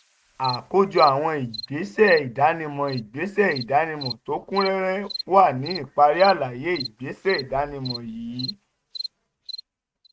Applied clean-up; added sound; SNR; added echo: neural mask model RNNoise.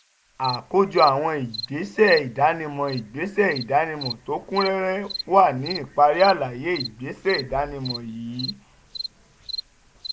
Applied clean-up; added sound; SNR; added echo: none; Cricket; 14 dB; none.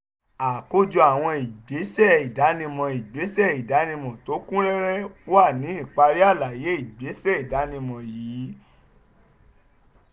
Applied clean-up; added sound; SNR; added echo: none; none; none; none.